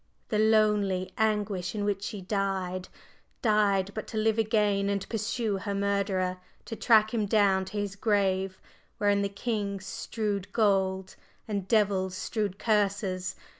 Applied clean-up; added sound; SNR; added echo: none; none; none; none.